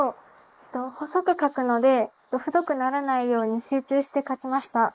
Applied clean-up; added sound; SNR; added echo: neural mask model Resemble Enhance denoiser.